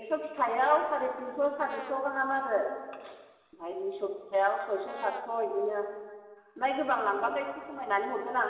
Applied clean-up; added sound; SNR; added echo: none; Brass instrument; 15 dB; reverberation time 1.6 s.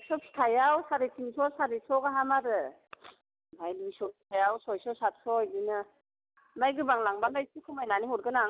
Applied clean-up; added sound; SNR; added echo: none; none; none; none.